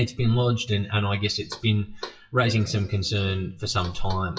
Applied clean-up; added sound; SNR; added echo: classical method WPE with log-MMSE.